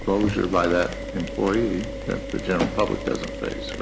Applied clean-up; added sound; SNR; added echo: none; Mechanisms; 8 dB; none.